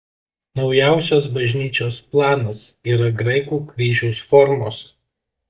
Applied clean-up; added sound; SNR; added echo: neural mask model DeepFilterNet 3.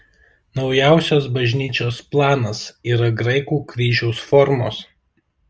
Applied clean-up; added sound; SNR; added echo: none; none; none; none.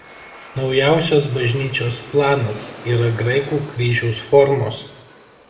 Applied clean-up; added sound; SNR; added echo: none; Aircraft; 19 dB; reverberation time 0.7 s.